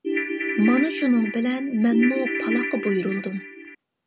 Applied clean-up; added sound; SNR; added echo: none; Ringtone / Keyboard (musical); 5 dB; none.